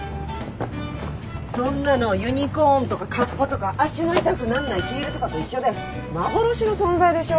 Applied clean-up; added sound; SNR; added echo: none; Chink, clink; 14 dB; none.